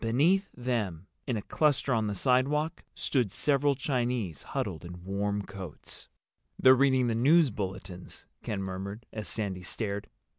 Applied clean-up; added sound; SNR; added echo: none; none; none; none.